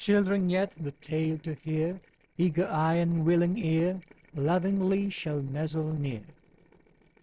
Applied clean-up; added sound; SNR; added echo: neural separator model SepFormer DNS4.